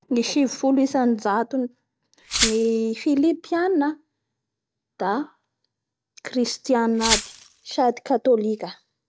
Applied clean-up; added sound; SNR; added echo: none; Glass; 4 dB; none.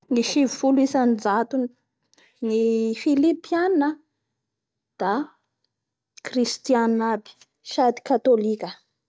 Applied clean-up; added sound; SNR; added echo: none; none; none; none.